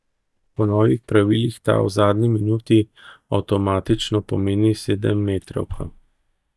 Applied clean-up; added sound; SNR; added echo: neural mask model DeepFilterNet 3.